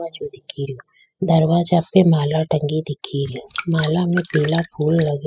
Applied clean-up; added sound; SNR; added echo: classical method spectral subtraction.